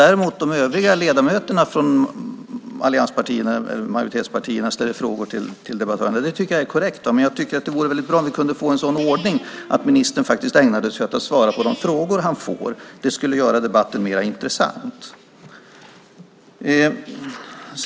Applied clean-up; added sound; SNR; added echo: none; Livestock, farm animals, working animals; 20 dB; none.